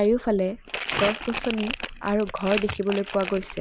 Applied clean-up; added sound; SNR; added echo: none; Crumpling, crinkling; 8 dB; none.